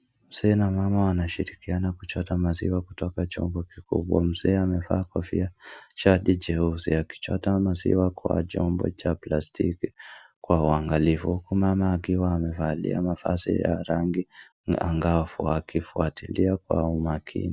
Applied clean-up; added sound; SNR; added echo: none; none; none; none.